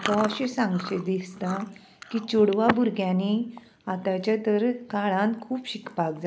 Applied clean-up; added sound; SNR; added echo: none; Chewing, mastication; 11 dB; none.